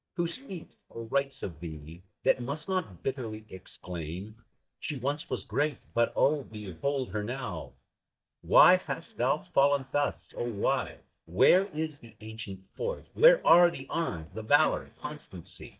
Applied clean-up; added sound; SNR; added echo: neural mask model DeepFilterNet 3.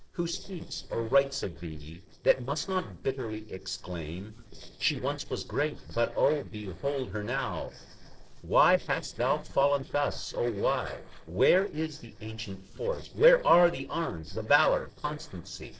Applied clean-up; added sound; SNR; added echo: neural separator model SepFormer DNS4.